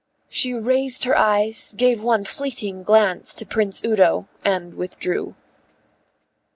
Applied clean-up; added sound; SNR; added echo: none; none; none; none.